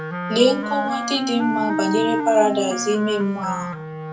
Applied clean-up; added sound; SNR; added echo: none; Wind instrument, woodwind instrument; 4 dB; reverberation time 0.2 s.